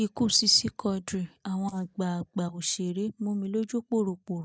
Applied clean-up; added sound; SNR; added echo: neural mask model DeepFilterNet 3.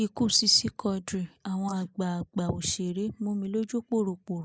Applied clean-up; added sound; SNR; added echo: neural mask model Resemble Enhance denoiser.